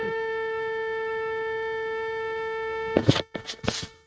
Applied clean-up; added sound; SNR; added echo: neural mask model RNNoise.